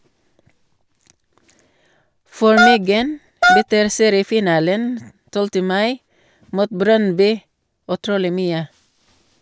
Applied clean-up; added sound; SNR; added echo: none; Wind instrument, woodwind instrument; -3 dB; none.